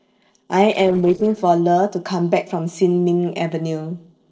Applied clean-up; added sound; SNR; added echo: neural separator model SepFormer DNS4.